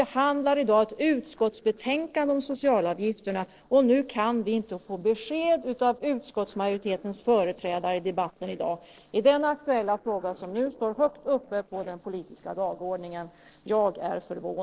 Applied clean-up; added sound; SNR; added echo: neural separator model SepFormer DNS4.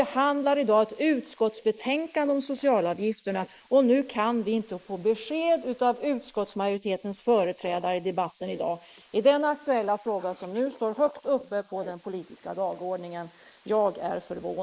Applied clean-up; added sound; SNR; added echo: neural mask model Resemble Enhance denoiser.